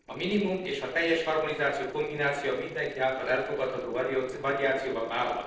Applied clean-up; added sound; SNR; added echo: neural separator model SepFormer DNS4.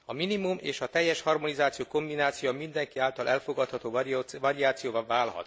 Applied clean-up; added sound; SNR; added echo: none; none; none; none.